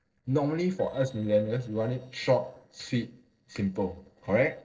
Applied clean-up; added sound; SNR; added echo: neural separator model SepFormer DNS4.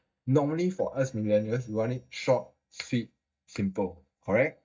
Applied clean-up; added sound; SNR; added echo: neural mask model DeepFilterNet 3.